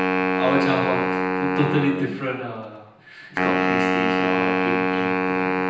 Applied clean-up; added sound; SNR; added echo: none; Wind instrument, woodwind instrument; -5 dB; reverberation time 0.9 s.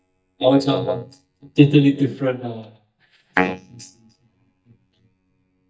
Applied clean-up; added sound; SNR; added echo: neural mask model DeepFilterNet 3.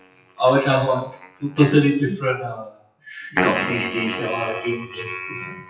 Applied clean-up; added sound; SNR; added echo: classical method WPE with log-MMSE.